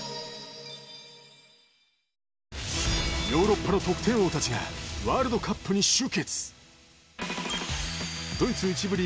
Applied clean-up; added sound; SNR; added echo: none; none; none; none.